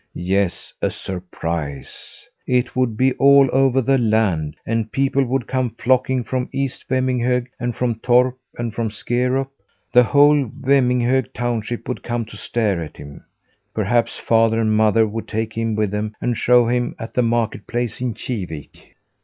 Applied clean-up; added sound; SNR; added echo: none; none; none; none.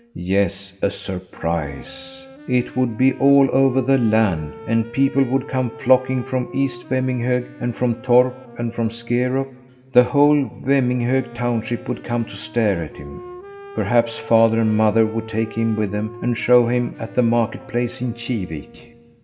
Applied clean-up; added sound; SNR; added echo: none; Wind instrument, woodwind instrument; 19 dB; reverberation time 1.0 s.